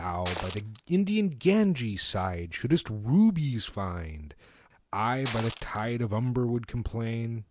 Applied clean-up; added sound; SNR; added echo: none; Shatter; -1 dB; none.